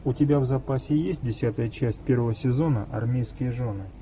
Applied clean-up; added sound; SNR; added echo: none; none; none; none.